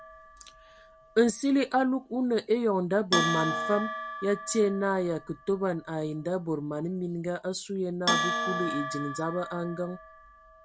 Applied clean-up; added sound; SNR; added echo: none; Bell; 6 dB; none.